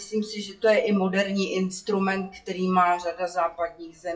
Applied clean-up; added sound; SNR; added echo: classical method WPE with log-MMSE.